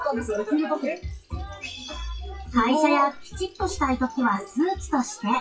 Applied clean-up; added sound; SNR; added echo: classical method WPE with log-MMSE.